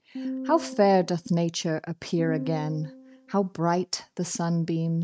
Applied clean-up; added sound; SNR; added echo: neural mask model RNNoise.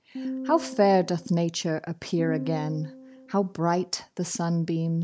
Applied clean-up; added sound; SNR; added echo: none; Piano; 12 dB; none.